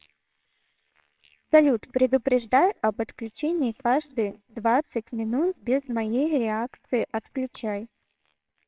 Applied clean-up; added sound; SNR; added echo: neural separator model SepFormer WHAMR!.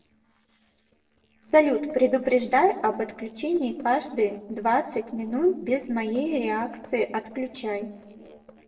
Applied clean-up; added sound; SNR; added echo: neural separator model SepFormer DNS4.